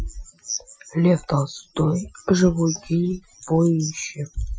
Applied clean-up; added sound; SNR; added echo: classical method Wiener filter.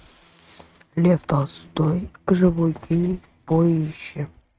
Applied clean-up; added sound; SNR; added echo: neural mask model RNNoise.